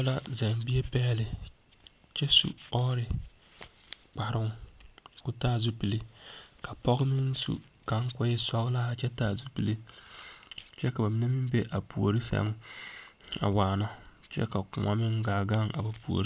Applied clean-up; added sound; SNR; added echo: none; none; none; none.